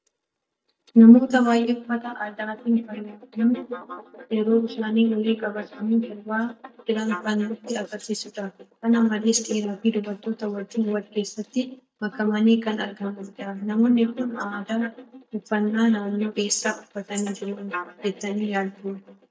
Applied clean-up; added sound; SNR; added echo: neural mask model DeepFilterNet 3.